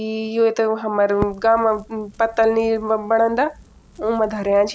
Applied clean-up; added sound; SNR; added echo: none; Crackle; 20 dB; none.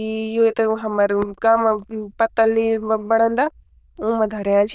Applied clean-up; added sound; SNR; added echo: neural diffusion model UNIVERSE++.